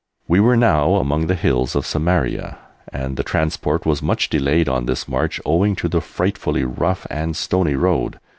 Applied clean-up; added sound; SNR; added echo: none; none; none; none.